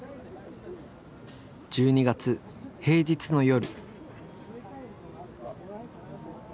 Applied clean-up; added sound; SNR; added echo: none; none; none; none.